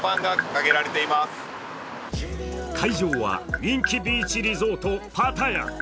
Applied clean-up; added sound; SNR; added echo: none; Tap; 9 dB; none.